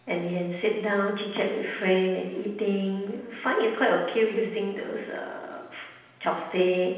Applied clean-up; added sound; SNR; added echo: none; none; none; reverberation time 0.9 s.